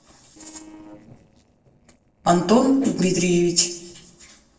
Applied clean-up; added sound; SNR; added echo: neural separator model SepFormer DNS4.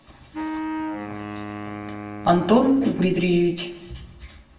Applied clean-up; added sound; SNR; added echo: none; Wind instrument, woodwind instrument; 9 dB; reverberation time 0.7 s.